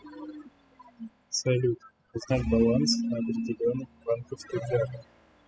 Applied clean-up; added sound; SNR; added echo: classical method spectral subtraction.